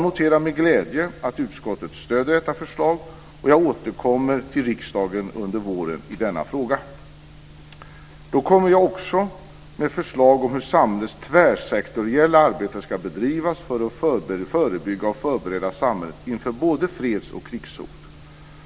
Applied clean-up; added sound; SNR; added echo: none; none; none; none.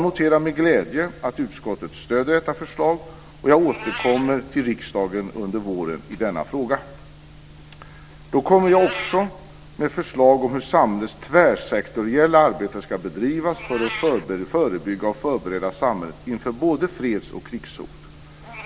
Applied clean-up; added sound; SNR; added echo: none; Meow; 19 dB; none.